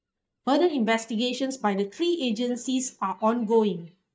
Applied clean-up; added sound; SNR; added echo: neural mask model DeepFilterNet 3.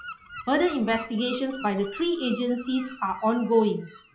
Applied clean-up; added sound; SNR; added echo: classical method log-MMSE.